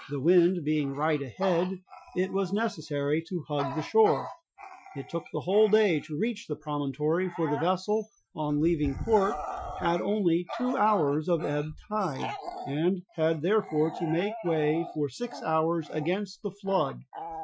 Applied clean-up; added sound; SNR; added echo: classical method Wiener filter.